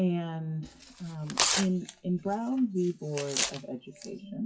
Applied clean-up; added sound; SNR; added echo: classical method WPE with log-MMSE.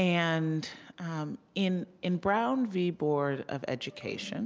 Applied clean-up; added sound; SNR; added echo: none; none; none; none.